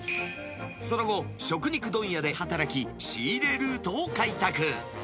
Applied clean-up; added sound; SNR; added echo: none; none; none; none.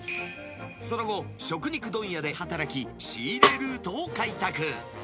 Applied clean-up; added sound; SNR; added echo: none; Snare drum; -5 dB; none.